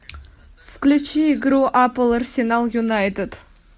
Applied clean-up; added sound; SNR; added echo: none; none; none; none.